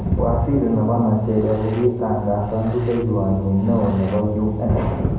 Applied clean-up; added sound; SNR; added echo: none; Growling; 19 dB; reverberation time 1.1 s.